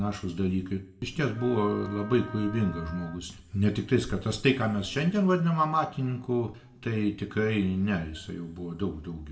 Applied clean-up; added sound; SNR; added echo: none; Wind instrument, woodwind instrument; 16 dB; reverberation time 0.9 s.